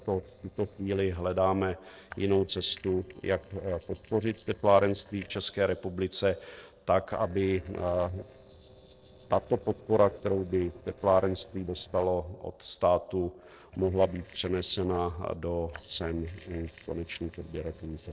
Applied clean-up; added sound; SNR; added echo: neural separator model SepFormer DNS4.